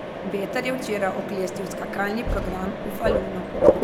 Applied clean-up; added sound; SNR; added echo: none; Mechanisms; -3 dB; none.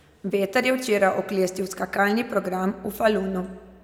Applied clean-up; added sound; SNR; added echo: none; none; none; none.